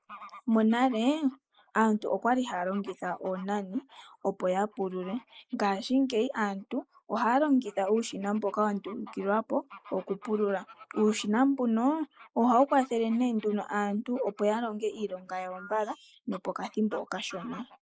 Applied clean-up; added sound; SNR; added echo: neural mask model Resemble Enhance denoiser.